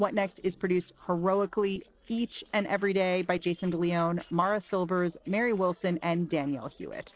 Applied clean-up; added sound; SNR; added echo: neural separator model SepFormer DNS4.